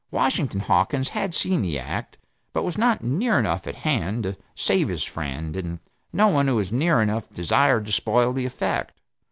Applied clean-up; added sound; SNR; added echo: none; none; none; none.